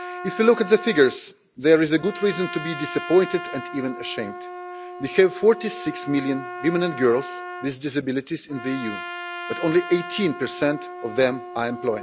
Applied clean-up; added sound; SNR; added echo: none; Trumpet; 12 dB; none.